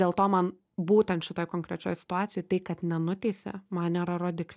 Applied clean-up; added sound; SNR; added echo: none; none; none; none.